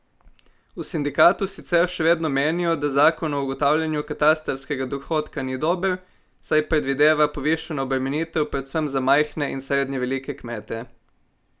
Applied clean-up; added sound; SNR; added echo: none; none; none; none.